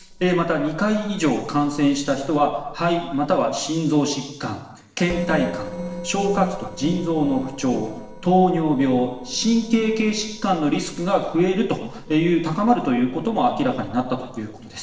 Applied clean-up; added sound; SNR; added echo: neural separator model SepFormer DNS4.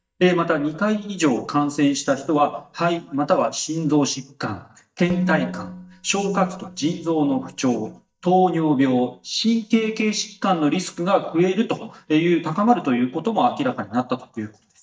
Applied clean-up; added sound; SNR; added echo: neural mask model DeepFilterNet 3.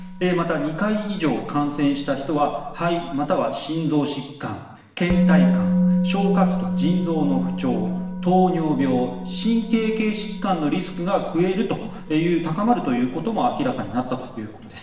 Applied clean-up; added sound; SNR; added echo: none; Musical instrument; 3 dB; reverberation time 1.0 s.